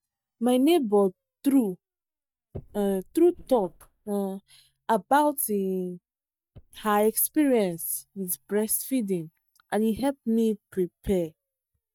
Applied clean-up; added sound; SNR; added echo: neural mask model DeepFilterNet 3.